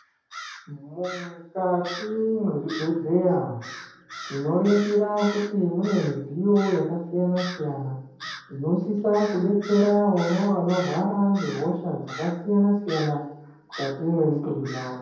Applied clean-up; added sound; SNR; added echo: none; Crow; 16 dB; reverberation time 0.9 s.